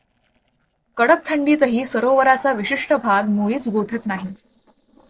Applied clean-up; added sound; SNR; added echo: neural separator model SepFormer DNS4.